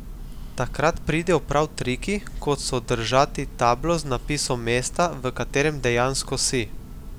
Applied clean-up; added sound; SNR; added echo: none; Church bell; 11 dB; none.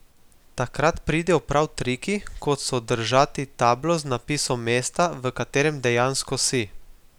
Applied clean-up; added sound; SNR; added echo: none; none; none; none.